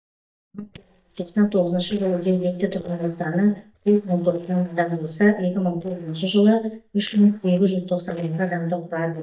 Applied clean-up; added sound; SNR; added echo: neural mask model DeepFilterNet 3.